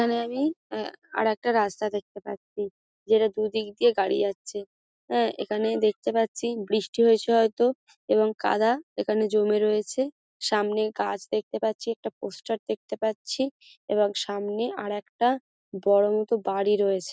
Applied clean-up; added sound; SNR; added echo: none; none; none; none.